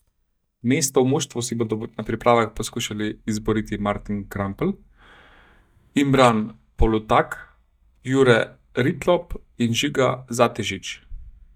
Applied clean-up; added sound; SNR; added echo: neural mask model DeepFilterNet 3.